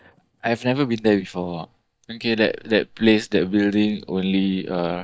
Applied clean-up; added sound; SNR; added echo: neural mask model DeepFilterNet 3.